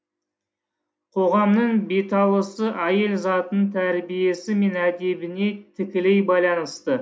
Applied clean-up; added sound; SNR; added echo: none; none; none; none.